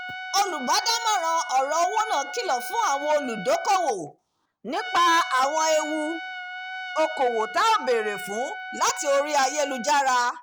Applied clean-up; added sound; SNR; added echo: none; Trumpet; 11 dB; none.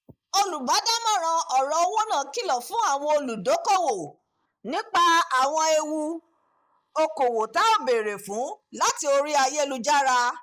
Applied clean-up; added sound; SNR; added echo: neural mask model Resemble Enhance denoiser.